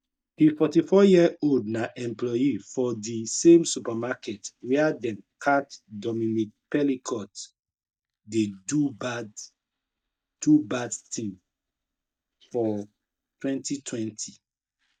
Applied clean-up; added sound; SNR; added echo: neural mask model DeepFilterNet 3.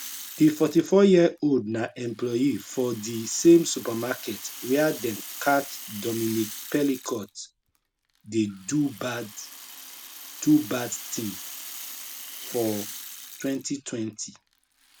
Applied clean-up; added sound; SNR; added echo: none; Rattle (instrument); 15 dB; none.